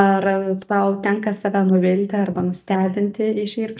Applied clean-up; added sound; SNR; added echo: neural mask model DeepFilterNet 3.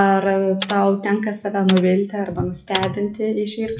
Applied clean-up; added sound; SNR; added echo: classical method WPE with log-MMSE.